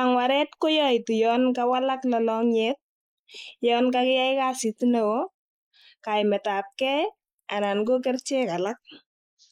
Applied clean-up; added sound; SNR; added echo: neural mask model Resemble Enhance denoiser.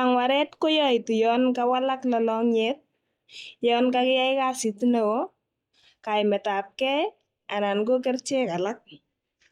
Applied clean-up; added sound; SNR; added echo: neural mask model DeepFilterNet 3.